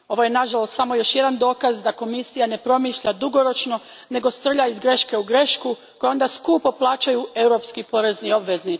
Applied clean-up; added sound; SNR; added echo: none; none; none; none.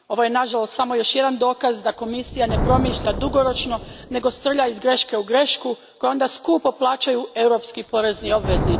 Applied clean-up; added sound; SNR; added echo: none; Thunder; 9 dB; none.